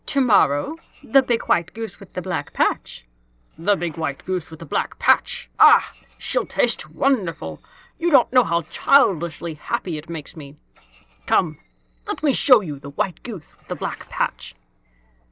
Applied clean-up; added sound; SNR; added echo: neural separator model SepFormer DNS4.